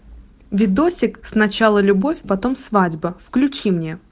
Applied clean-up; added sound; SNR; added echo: none; none; none; none.